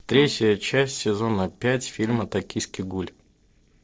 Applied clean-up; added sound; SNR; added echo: neural separator model SepFormer DNS4.